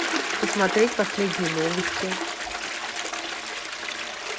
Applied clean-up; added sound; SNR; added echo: none; Toilet flush; 0 dB; none.